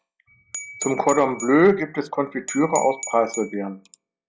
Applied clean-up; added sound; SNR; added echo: classical method log-MMSE.